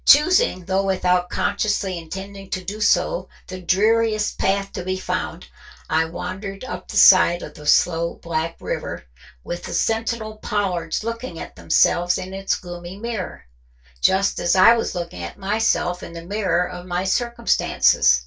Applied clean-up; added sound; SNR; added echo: none; none; none; reverberation time 0.2 s.